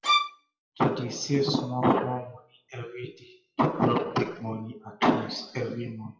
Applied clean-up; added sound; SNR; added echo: classical method WPE with log-MMSE.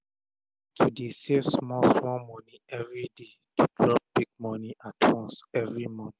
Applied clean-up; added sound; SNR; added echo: none; none; none; none.